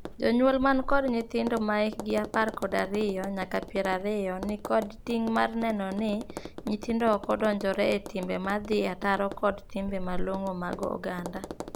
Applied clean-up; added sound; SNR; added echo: none; Tap; 10 dB; none.